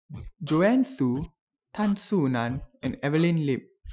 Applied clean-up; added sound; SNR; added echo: classical method Wiener filter.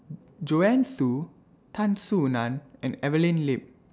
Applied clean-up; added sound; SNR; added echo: none; none; none; none.